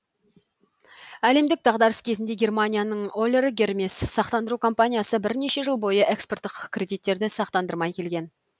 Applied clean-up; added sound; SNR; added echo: none; none; none; none.